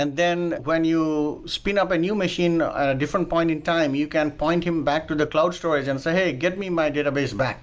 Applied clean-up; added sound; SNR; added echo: none; none; none; none.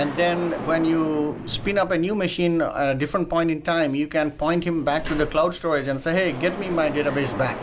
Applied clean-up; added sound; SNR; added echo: none; Sliding door; 12 dB; none.